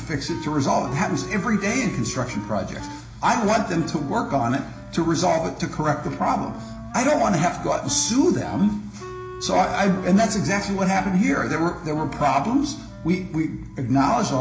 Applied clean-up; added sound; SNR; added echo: none; Wind instrument, woodwind instrument; 16 dB; reverberation time 0.4 s.